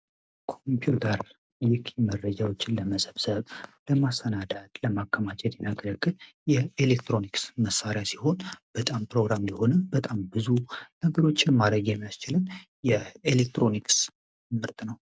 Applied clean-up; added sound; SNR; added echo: none; none; none; none.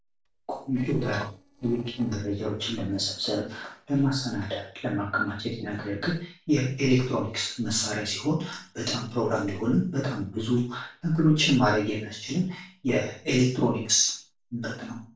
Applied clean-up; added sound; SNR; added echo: neural separator model SepFormer DNS4.